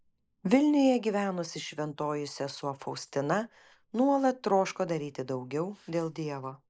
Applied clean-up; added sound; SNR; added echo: neural mask model Resemble Enhance denoiser.